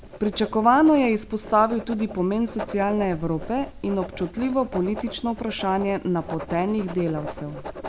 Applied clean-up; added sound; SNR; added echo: none; Writing; 13 dB; none.